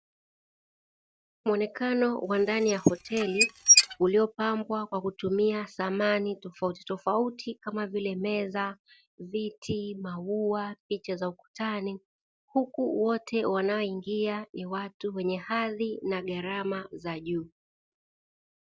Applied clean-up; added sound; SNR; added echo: none; Squeak / Dishes, pots, and pans; -4 dB; none.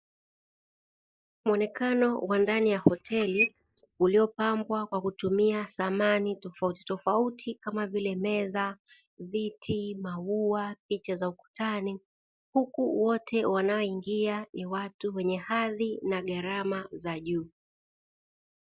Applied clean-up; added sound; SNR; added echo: neural mask model Resemble Enhance denoiser.